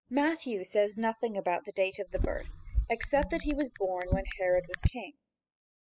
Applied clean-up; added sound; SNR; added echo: classical method spectral subtraction.